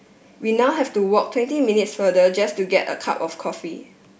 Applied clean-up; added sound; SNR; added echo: none; none; none; none.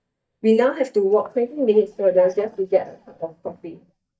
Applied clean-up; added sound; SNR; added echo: neural mask model DeepFilterNet 3.